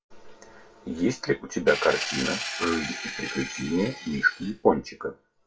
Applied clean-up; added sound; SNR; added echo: classical method WPE with log-MMSE.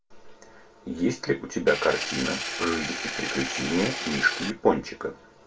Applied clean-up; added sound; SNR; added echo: none; Engine; 4 dB; reverberation time 0.2 s.